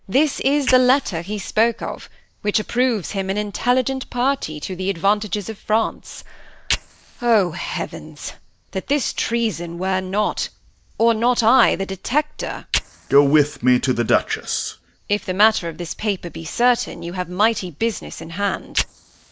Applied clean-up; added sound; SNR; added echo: neural mask model Resemble Enhance denoiser.